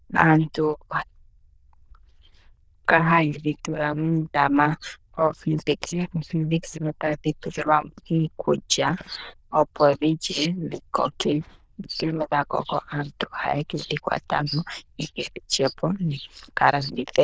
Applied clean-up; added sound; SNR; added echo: neural diffusion model UNIVERSE++.